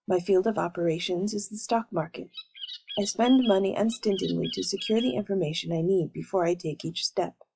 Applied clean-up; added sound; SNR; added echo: classical method log-MMSE.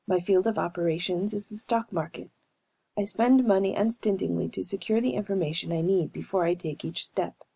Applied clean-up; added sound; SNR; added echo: none; none; none; none.